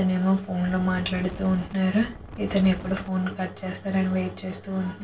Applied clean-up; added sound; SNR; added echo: none; Wind; 13 dB; reverberation time 0.2 s.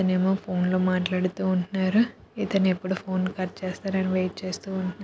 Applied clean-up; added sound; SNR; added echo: none; none; none; none.